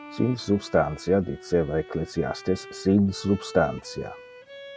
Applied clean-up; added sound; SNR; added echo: none; Bowed string instrument; 18 dB; none.